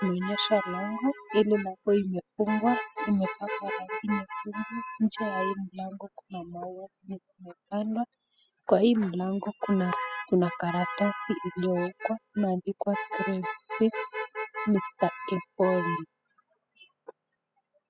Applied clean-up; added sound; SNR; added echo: classical method spectral subtraction.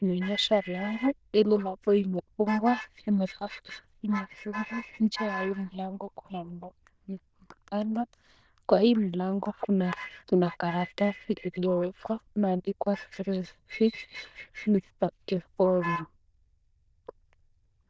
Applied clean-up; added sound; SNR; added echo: neural diffusion model UNIVERSE++.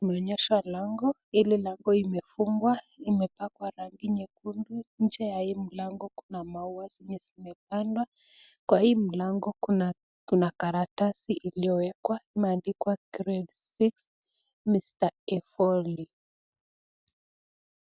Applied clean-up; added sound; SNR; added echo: none; none; none; none.